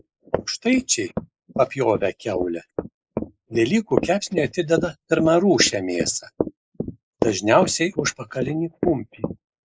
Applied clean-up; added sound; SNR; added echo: neural mask model Resemble Enhance denoiser.